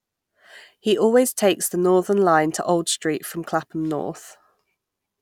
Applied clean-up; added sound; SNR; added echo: none; none; none; none.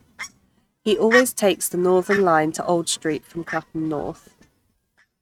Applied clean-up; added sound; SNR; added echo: neural mask model RNNoise.